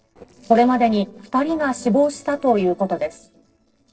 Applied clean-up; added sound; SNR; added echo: neural separator model SepFormer DNS4.